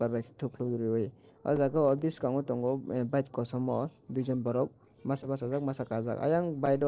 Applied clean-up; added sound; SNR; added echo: neural separator model SepFormer DNS4.